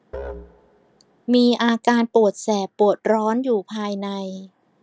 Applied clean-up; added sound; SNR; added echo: none; Musical instrument; 19 dB; none.